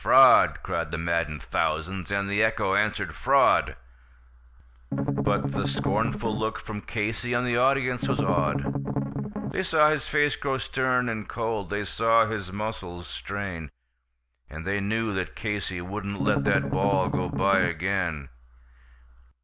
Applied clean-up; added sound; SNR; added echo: none; Strum; 1 dB; none.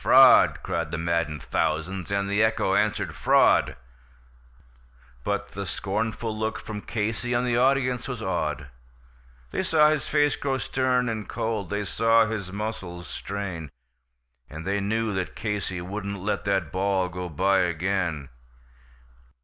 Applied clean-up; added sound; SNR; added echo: none; none; none; none.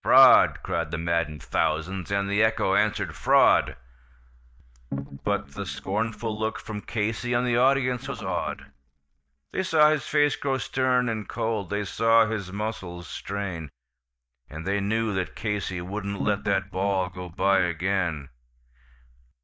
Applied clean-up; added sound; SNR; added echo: neural mask model DeepFilterNet 3.